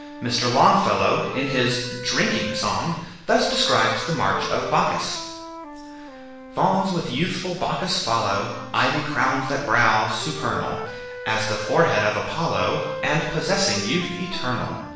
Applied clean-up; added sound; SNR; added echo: none; Wind instrument, woodwind instrument; 12 dB; reverberation time 0.9 s.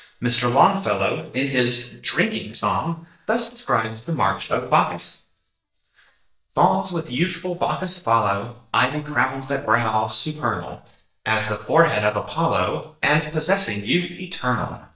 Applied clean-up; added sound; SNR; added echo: neural mask model DeepFilterNet 3.